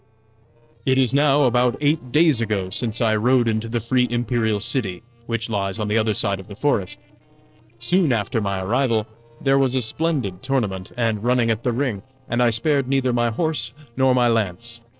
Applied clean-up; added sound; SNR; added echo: neural separator model SepFormer DNS4.